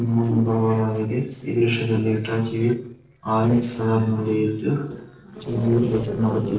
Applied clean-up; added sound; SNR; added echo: neural separator model SepFormer DNS4.